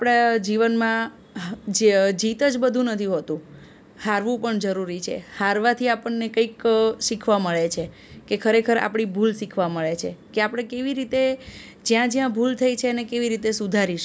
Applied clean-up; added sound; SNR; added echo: none; none; none; none.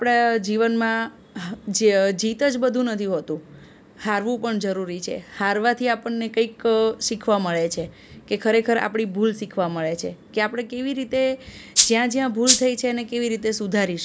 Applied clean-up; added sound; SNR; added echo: none; Rattle (instrument); -3 dB; none.